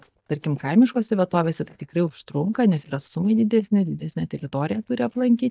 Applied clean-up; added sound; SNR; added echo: neural mask model DeepFilterNet 3.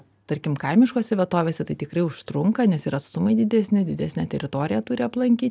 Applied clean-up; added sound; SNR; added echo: none; none; none; none.